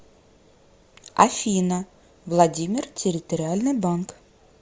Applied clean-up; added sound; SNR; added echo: none; none; none; none.